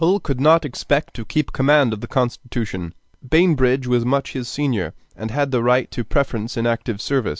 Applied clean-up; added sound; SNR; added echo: none; none; none; none.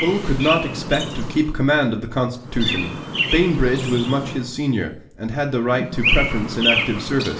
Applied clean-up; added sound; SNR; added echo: none; Chirp, tweet; 5 dB; reverberation time 0.5 s.